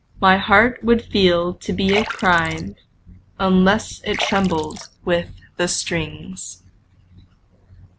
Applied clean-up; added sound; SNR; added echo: none; Splash, splatter; 12 dB; none.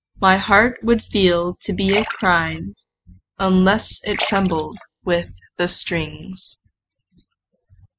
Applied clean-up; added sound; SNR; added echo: classical method spectral subtraction.